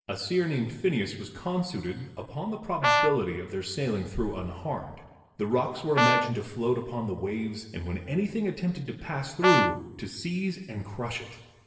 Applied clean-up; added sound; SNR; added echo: none; Brass instrument; -2 dB; reverberation time 1.3 s.